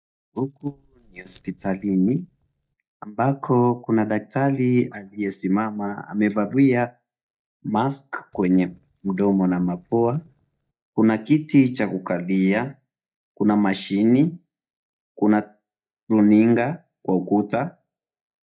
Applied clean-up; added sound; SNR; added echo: neural mask model DeepFilterNet 3.